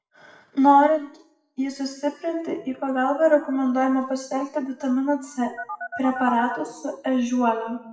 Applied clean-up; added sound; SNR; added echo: classical method WPE with log-MMSE.